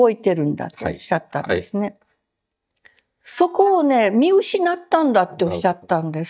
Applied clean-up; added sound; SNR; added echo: neural mask model DeepFilterNet 3.